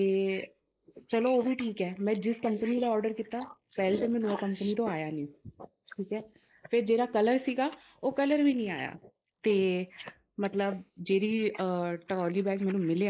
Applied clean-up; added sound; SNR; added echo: neural mask model Resemble Enhance denoiser.